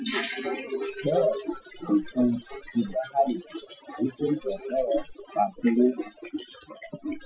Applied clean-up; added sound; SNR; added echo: classical method Wiener filter.